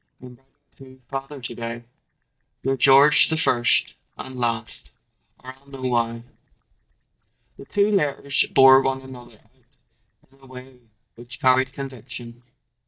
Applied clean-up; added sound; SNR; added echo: neural mask model DeepFilterNet 3.